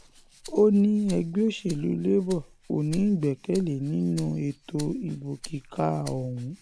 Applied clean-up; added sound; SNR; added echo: none; Rattle (instrument); 18 dB; none.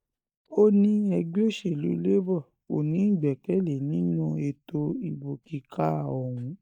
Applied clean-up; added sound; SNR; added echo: neural mask model DeepFilterNet 3.